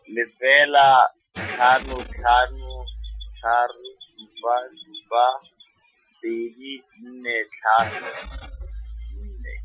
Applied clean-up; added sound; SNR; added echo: classical method Wiener filter.